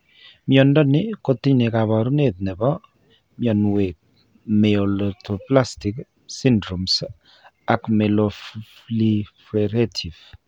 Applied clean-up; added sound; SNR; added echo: none; none; none; none.